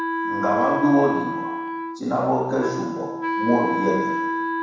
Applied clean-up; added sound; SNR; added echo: none; Wind instrument, woodwind instrument; 3 dB; reverberation time 1.1 s.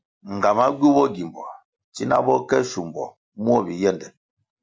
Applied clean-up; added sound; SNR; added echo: none; none; none; none.